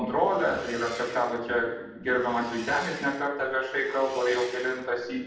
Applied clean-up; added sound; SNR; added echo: none; Engine; 17 dB; reverberation time 0.8 s.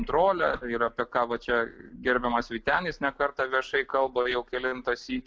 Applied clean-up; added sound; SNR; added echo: none; none; none; none.